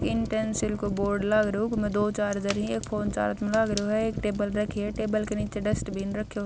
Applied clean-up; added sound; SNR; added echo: none; Fire; 9 dB; none.